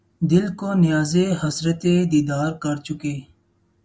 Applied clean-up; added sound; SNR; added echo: none; none; none; none.